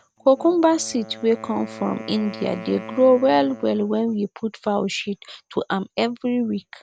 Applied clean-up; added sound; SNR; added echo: none; Wind instrument, woodwind instrument; 18 dB; none.